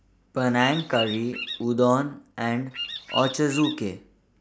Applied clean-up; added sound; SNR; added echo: none; Bird vocalization, bird call, bird song; 8 dB; none.